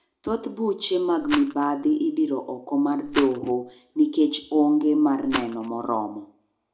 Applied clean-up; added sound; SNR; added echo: none; Rattle; 10 dB; reverberation time 0.4 s.